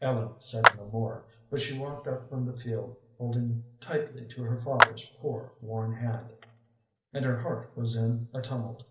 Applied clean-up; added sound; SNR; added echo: none; Clapping; -5 dB; reverberation time 1.7 s.